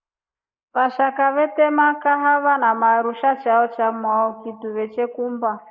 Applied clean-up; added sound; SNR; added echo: neural mask model Resemble Enhance denoiser.